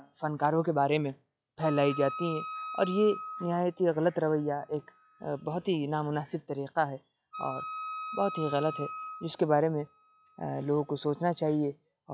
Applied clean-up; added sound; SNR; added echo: classical method log-MMSE.